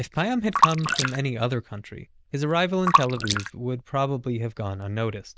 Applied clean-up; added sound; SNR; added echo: neural diffusion model UNIVERSE++.